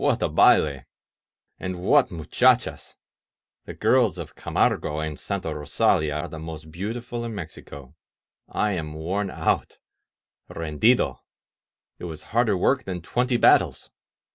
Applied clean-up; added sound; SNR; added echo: none; none; none; none.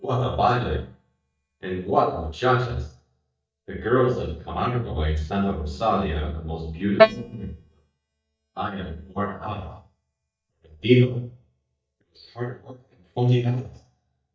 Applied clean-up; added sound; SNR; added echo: neural mask model DeepFilterNet 3.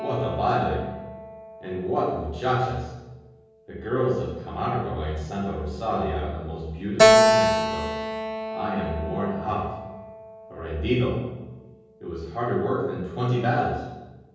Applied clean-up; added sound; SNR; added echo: none; Keyboard (musical); 0 dB; reverberation time 1.3 s.